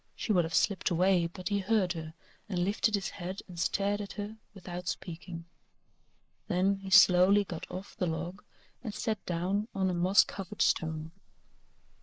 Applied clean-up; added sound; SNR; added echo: neural mask model Resemble Enhance denoiser.